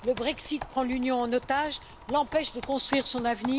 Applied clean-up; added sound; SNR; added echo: none; Computer keyboard; 13 dB; none.